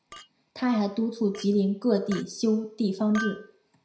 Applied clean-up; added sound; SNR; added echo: none; Chink, clink; 17 dB; reverberation time 0.5 s.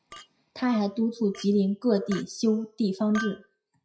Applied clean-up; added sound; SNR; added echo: classical method WPE with log-MMSE.